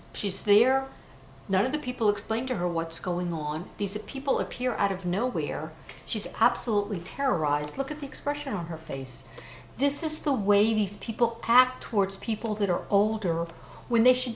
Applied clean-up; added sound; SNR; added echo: none; none; none; none.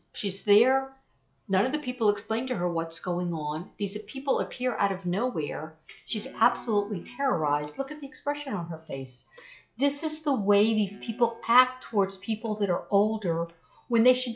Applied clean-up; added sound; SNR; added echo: classical method log-MMSE.